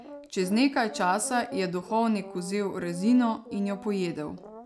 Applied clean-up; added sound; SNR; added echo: none; Brass instrument; 16 dB; none.